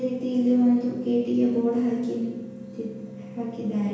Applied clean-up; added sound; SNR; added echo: none; none; none; reverberation time 1.0 s.